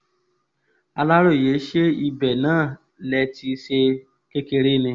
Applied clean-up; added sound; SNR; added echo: none; none; none; none.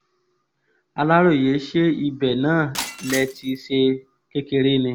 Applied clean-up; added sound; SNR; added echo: none; Shatter; 13 dB; none.